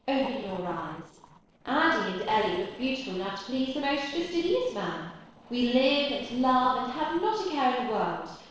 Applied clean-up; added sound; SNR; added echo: neural separator model SepFormer DNS4.